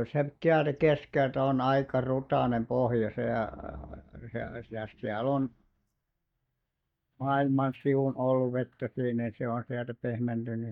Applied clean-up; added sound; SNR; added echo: neural mask model DeepFilterNet 3.